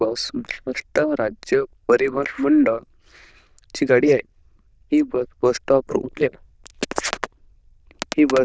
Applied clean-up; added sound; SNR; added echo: neural diffusion model UNIVERSE++.